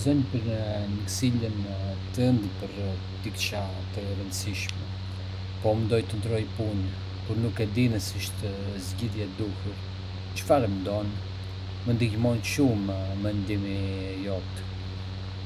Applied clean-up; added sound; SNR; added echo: none; Mechanical fan; 5 dB; none.